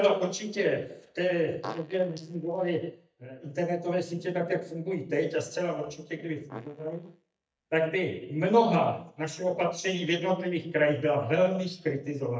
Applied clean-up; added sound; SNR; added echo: neural mask model DeepFilterNet 3.